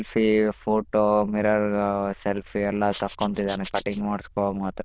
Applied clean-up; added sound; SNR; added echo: neural diffusion model UNIVERSE++.